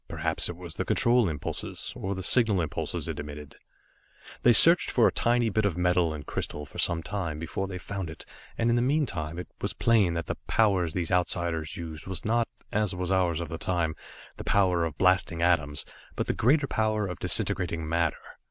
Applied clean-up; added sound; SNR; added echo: none; none; none; none.